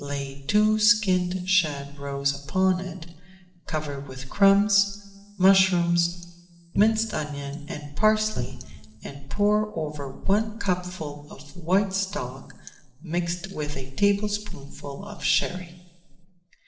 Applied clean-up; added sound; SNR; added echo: neural separator model SepFormer DNS4.